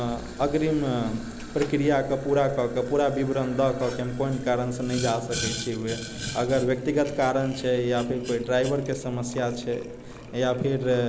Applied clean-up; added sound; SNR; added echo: none; Boiling; 13 dB; none.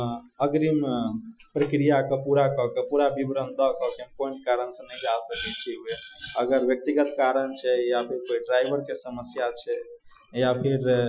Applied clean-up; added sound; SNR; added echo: classical method Wiener filter.